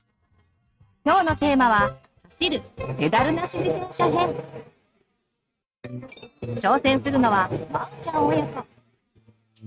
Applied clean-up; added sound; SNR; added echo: neural mask model RNNoise.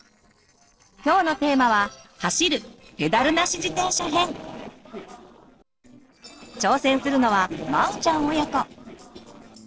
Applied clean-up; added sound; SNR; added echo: neural separator model SepFormer DNS4.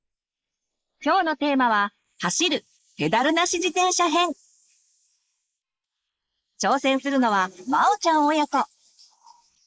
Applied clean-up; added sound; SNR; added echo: neural mask model Resemble Enhance denoiser.